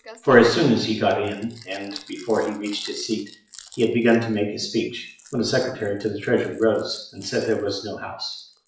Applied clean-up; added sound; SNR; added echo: classical method WPE with log-MMSE.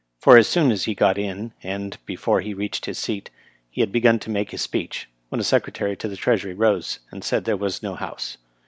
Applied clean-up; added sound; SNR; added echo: none; none; none; none.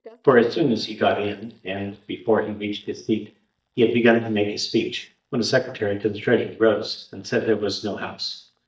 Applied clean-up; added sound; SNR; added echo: neural mask model DeepFilterNet 3.